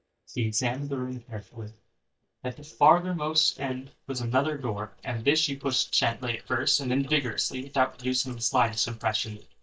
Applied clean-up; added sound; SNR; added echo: neural mask model DeepFilterNet 3.